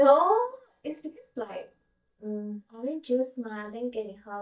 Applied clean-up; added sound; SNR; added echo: neural mask model DeepFilterNet 3.